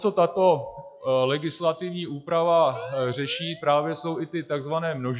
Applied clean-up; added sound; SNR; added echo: classical method log-MMSE.